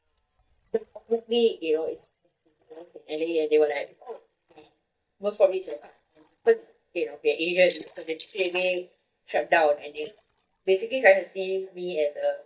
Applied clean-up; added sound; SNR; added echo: neural mask model DeepFilterNet 3.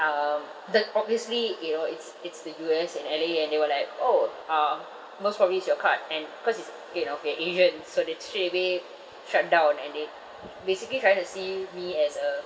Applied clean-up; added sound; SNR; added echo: none; none; none; none.